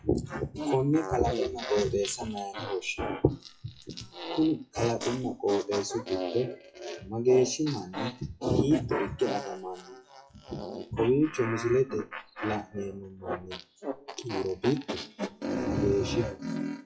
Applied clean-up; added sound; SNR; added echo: classical method WPE with log-MMSE.